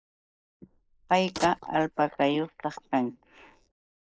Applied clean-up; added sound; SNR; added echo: neural mask model Resemble Enhance denoiser.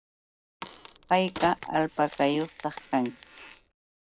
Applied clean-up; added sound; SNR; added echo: none; Crack; 14 dB; none.